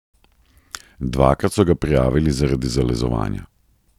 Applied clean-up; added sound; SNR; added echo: none; none; none; none.